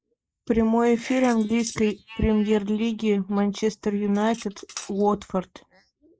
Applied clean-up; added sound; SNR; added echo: neural mask model Resemble Enhance denoiser.